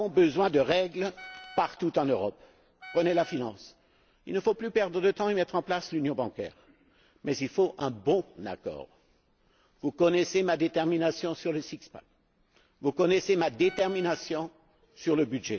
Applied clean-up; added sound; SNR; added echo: none; Wind instrument, woodwind instrument; 20 dB; none.